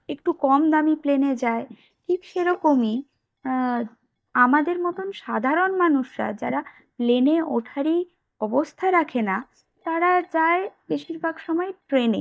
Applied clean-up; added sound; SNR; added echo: neural mask model DeepFilterNet 3.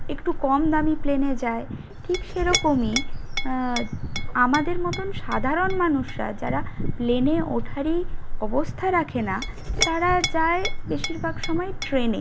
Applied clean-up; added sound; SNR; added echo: none; Chink, clink; 2 dB; none.